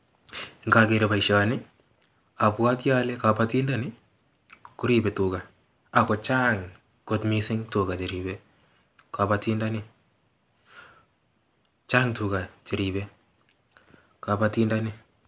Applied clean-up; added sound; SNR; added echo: none; none; none; none.